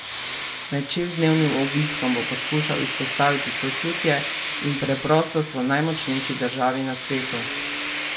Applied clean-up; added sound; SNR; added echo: none; Tools; 3 dB; reverberation time 0.5 s.